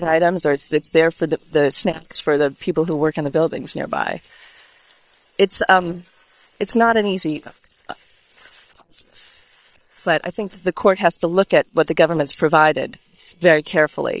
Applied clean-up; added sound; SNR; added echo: neural separator model SepFormer WHAM!.